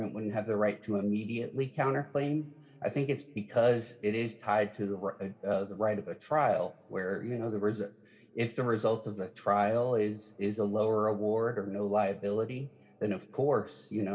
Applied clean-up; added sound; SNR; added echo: none; none; none; reverberation time 1.6 s.